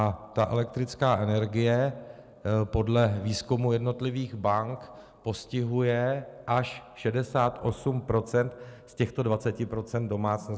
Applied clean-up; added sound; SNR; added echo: none; none; none; none.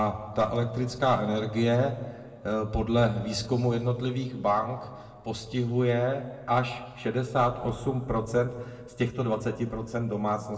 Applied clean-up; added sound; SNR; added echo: none; none; none; reverberation time 1.2 s.